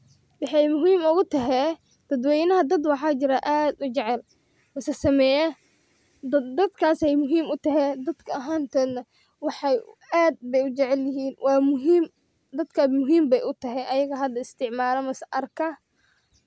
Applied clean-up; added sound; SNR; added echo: none; none; none; none.